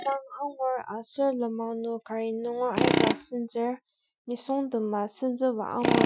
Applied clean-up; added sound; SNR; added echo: classical method Wiener filter.